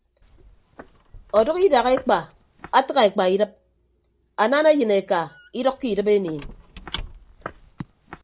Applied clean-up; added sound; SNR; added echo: none; Squeak / Wood + Walk, footsteps; 20 dB; none.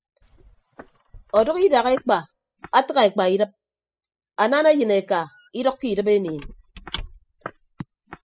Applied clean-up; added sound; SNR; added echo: classical method spectral subtraction.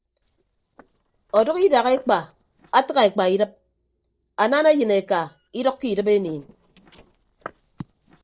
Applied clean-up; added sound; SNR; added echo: neural separator model SepFormer DNS4.